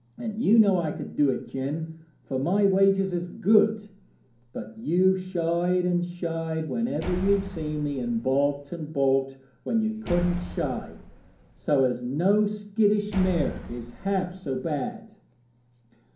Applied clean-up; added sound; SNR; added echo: none; Slam; 11 dB; reverberation time 0.6 s.